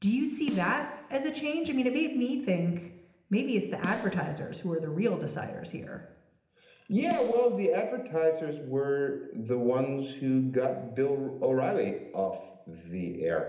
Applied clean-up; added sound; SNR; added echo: none; Snare drum; 16 dB; reverberation time 0.8 s.